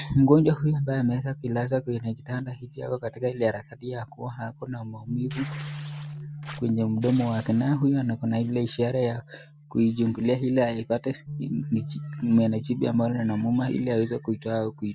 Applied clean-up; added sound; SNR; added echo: none; Bass guitar + Tearing; 14 dB; none.